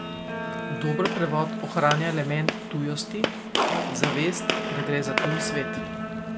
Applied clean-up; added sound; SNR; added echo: none; Guitar + Gunshot, gunfire; 0 dB; none.